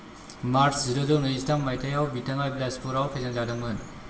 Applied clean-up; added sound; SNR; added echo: none; Bird; 19 dB; reverberation time 0.8 s.